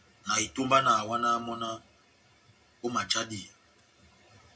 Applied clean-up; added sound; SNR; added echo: none; none; none; reverberation time 0.2 s.